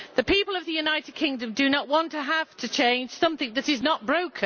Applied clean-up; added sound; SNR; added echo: none; none; none; none.